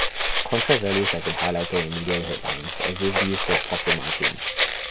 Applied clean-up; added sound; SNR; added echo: none; Rattle (instrument); -2 dB; none.